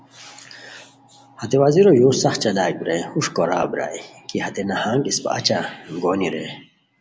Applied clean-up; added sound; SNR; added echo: none; none; none; none.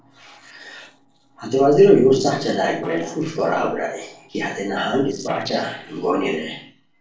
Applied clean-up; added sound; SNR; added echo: neural separator model SepFormer DNS4.